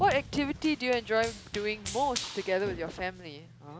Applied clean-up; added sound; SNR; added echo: none; Run; 11 dB; none.